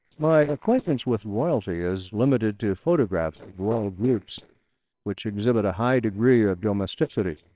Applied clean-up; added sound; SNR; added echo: neural separator model SepFormer WHAMR!.